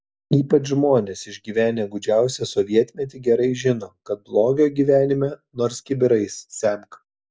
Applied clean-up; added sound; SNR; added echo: none; none; none; none.